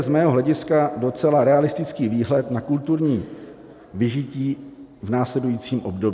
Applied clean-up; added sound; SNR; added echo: none; none; none; none.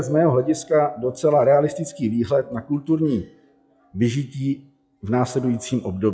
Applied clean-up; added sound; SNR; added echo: classical method log-MMSE.